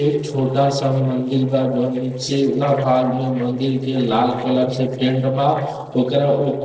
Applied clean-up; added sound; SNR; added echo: neural separator model SepFormer DNS4.